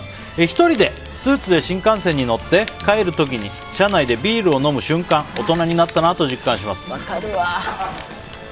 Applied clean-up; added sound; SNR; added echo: none; Fire; 19 dB; none.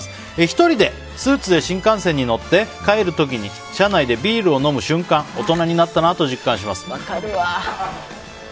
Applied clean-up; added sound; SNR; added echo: none; none; none; none.